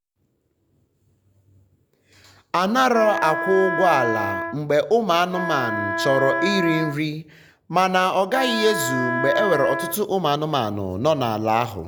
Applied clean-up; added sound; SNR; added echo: none; Wind instrument, woodwind instrument; 4 dB; none.